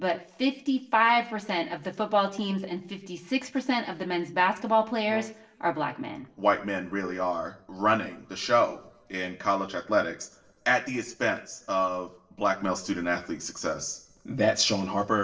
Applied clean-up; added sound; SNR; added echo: neural separator model SepFormer DNS4.